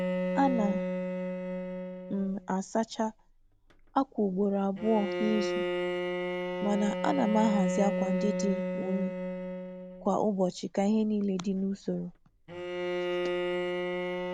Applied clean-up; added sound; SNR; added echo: none; Bowed string instrument; 2 dB; none.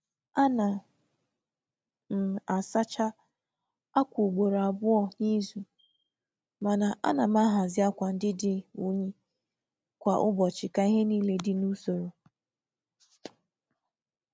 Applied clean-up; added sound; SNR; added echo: none; none; none; none.